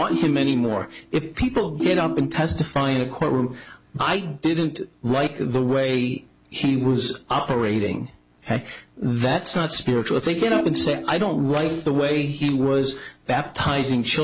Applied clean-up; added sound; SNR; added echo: none; Ringtone; 7 dB; none.